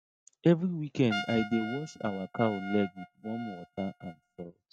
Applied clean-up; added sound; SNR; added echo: neural mask model RNNoise.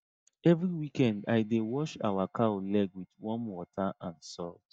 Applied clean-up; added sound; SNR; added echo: neural mask model DeepFilterNet 3.